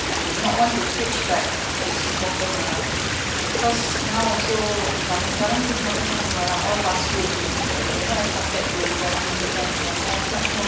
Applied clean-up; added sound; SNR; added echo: none; Stream; -3 dB; reverberation time 0.7 s.